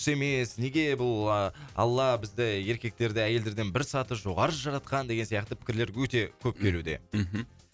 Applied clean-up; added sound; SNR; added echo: none; none; none; none.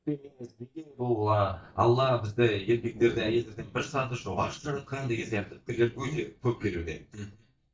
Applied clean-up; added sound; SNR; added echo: neural mask model DeepFilterNet 3.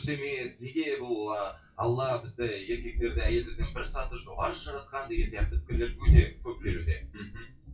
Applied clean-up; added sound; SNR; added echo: classical method WPE with log-MMSE.